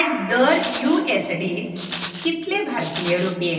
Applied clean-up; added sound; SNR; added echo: none; Rattle; 12 dB; reverberation time 0.3 s.